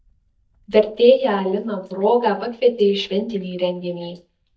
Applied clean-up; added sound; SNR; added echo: neural mask model DeepFilterNet 3.